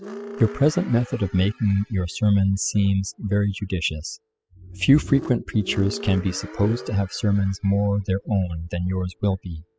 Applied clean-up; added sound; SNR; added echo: classical method spectral subtraction.